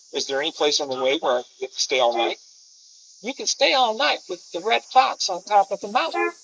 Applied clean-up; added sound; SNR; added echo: neural mask model Resemble Enhance denoiser.